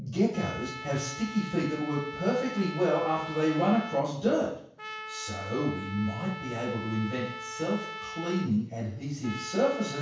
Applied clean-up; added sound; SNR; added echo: none; Trumpet; 11 dB; reverberation time 0.7 s.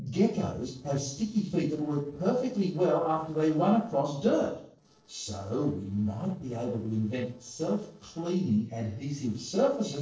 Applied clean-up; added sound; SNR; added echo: neural separator model SepFormer DNS4.